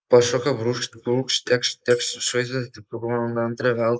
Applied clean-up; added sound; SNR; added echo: neural mask model Resemble Enhance denoiser.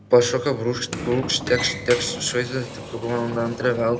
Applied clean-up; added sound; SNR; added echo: none; Sliding door; 10 dB; none.